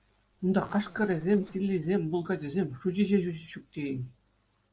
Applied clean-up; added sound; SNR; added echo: neural separator model SepFormer DNS4.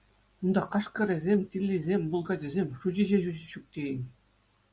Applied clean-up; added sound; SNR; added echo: none; none; none; none.